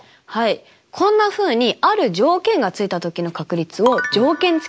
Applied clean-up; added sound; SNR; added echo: none; none; none; none.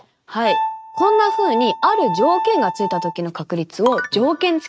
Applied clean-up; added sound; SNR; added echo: neural mask model RNNoise.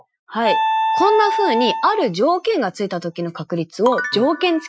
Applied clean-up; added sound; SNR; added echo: classical method Wiener filter.